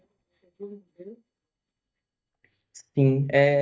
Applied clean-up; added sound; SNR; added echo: neural mask model DeepFilterNet 3.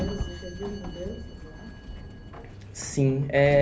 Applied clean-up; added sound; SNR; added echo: none; Sliding door; 9 dB; reverberation time 0.3 s.